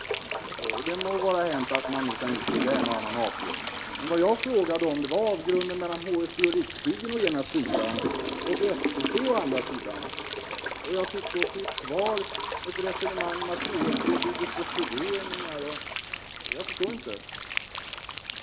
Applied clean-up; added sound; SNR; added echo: none; Toilet flush / Gurgling + Rain; 1 dB; none.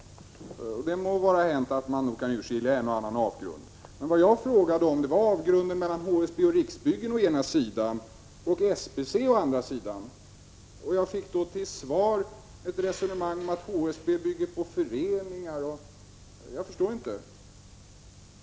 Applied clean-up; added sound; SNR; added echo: none; none; none; none.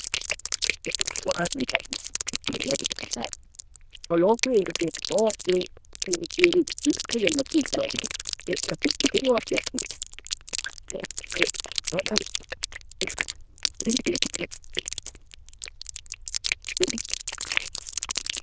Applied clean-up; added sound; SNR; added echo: neural diffusion model UNIVERSE++.